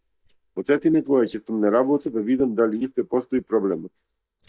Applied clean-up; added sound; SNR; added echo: neural mask model DeepFilterNet 3.